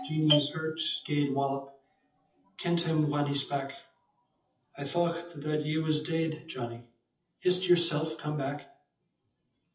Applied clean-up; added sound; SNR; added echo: classical method WPE with log-MMSE.